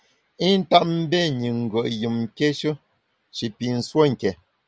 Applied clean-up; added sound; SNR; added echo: none; none; none; none.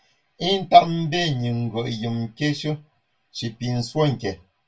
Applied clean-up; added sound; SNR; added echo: none; none; none; reverberation time 0.1 s.